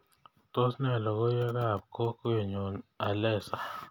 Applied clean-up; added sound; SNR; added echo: none; none; none; none.